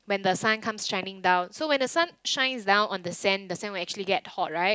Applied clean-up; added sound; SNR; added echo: none; none; none; none.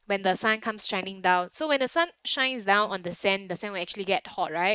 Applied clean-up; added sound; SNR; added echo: neural mask model Resemble Enhance denoiser.